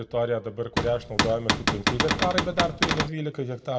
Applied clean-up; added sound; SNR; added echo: none; Cupboard open or close / Door; -2 dB; reverberation time 2.2 s.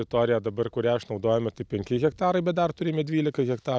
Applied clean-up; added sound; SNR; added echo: none; none; none; none.